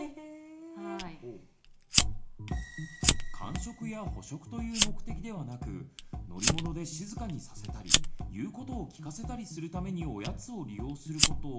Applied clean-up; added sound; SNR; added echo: none; Fire; -4 dB; reverberation time 0.4 s.